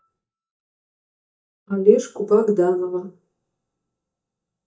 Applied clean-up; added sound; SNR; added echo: neural mask model DeepFilterNet 3.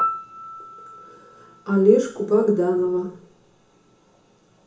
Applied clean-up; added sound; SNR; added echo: none; Piano; 11 dB; reverberation time 0.7 s.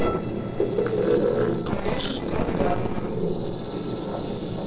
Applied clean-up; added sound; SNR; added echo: neural separator model SepFormer DNS4.